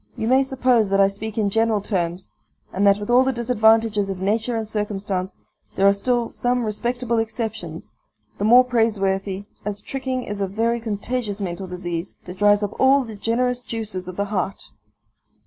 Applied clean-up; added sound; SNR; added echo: none; none; none; none.